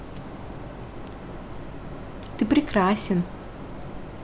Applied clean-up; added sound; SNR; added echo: none; Subway, metro, underground; 17 dB; none.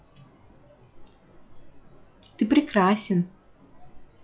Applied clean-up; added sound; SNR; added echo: classical method log-MMSE.